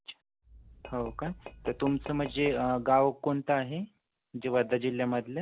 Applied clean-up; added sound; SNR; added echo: none; Tap / Glass; 15 dB; none.